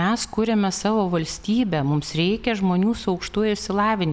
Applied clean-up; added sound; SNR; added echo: none; none; none; none.